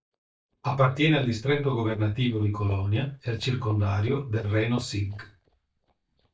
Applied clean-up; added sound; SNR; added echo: neural mask model DeepFilterNet 3.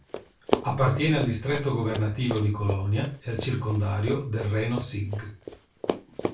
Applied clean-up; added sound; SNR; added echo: none; Run; 8 dB; reverberation time 0.3 s.